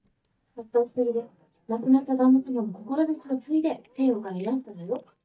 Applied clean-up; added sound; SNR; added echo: neural mask model DeepFilterNet 3.